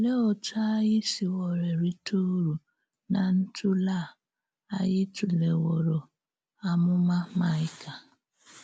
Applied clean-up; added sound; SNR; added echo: none; none; none; none.